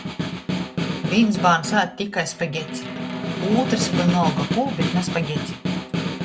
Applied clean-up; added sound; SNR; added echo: none; Snare drum; 2 dB; none.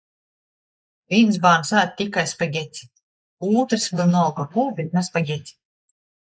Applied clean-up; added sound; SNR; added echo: neural mask model Resemble Enhance denoiser.